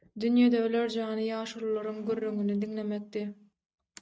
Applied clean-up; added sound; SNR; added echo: neural mask model RNNoise.